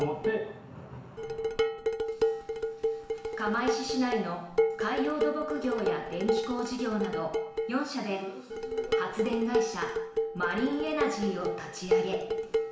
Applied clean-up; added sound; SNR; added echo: none; Dishes, pots, and pans; -2 dB; reverberation time 0.7 s.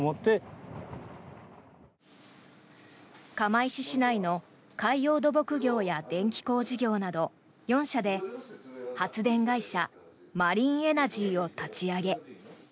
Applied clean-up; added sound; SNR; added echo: none; none; none; none.